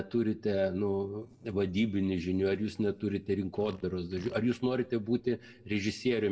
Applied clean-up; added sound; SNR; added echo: neural separator model SepFormer DNS4.